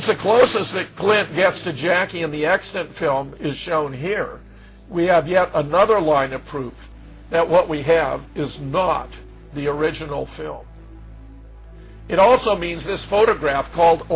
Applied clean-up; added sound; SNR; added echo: none; none; none; none.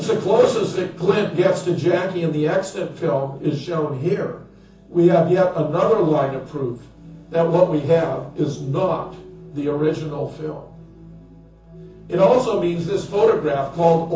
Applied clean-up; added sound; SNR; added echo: none; none; none; reverberation time 0.6 s.